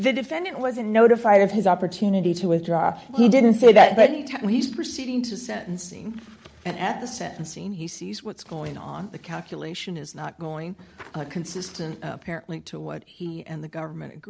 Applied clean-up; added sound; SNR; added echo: none; none; none; none.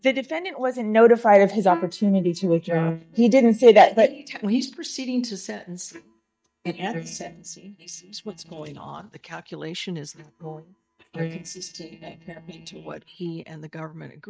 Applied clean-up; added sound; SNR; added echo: neural mask model DeepFilterNet 3.